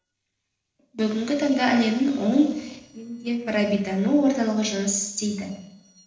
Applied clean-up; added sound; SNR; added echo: neural separator model SepFormer DNS4.